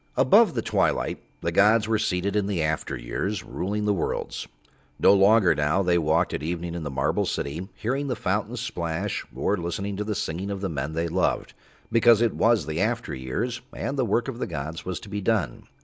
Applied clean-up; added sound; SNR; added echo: none; none; none; none.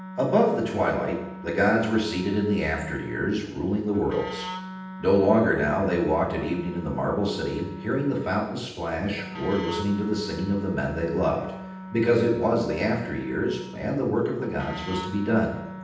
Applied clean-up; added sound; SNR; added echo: none; Wind instrument, woodwind instrument; 13 dB; reverberation time 0.8 s.